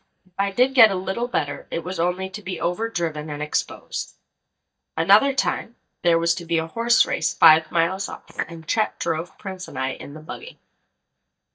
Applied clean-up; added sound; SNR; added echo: neural mask model DeepFilterNet 3.